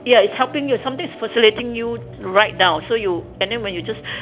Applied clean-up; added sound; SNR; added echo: none; Organ; 18 dB; none.